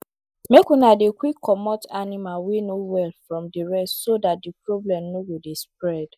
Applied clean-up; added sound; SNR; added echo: neural mask model Resemble Enhance denoiser.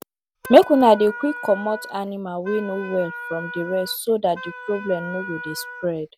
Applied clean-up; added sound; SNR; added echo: none; Wind instrument, woodwind instrument; 14 dB; none.